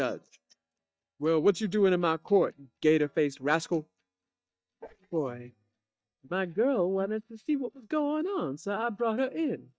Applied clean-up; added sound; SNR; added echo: neural mask model DeepFilterNet 3.